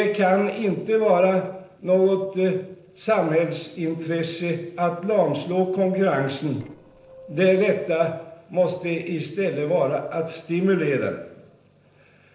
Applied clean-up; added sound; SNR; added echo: neural separator model SepFormer DNS4.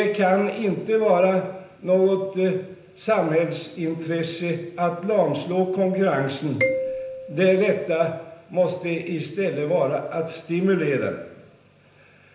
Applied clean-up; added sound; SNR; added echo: none; Marimba, xylophone; 9 dB; reverberation time 0.9 s.